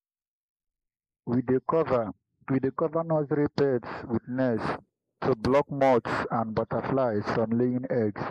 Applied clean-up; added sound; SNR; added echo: neural mask model Resemble Enhance denoiser.